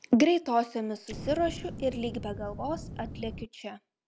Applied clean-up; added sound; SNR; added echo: none; Explosion; 11 dB; none.